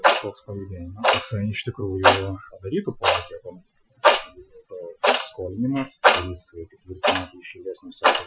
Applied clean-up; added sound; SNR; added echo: classical method Wiener filter.